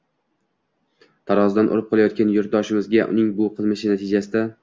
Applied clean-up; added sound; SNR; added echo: none; none; none; none.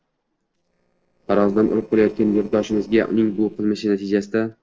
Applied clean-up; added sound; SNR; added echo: neural separator model SepFormer DNS4.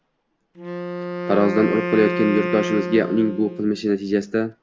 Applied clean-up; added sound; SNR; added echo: none; Wind instrument, woodwind instrument; 6 dB; none.